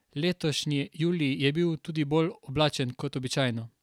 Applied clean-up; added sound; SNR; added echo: none; none; none; none.